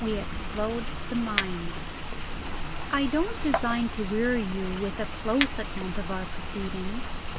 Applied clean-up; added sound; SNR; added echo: none; Rain + Chink, clink; 1 dB; none.